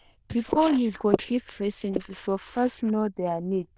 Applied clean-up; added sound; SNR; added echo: neural diffusion model UNIVERSE++.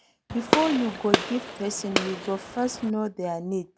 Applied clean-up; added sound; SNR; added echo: none; Gunshot, gunfire; 0 dB; none.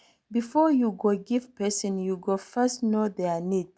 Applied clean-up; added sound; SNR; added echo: none; none; none; none.